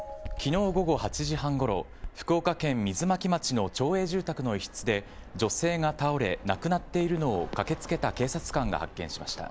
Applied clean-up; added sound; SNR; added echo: none; Fixed-wing aircraft, airplane; 13 dB; none.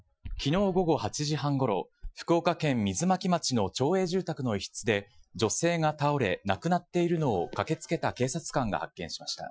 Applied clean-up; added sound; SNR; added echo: classical method Wiener filter.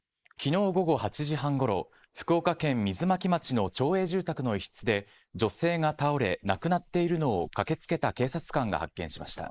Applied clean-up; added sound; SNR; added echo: neural mask model Resemble Enhance denoiser.